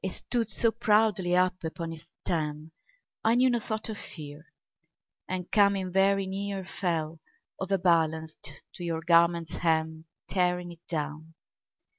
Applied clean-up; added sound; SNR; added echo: none; none; none; none.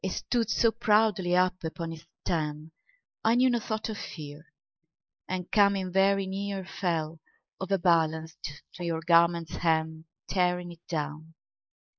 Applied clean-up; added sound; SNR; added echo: neural mask model Resemble Enhance denoiser.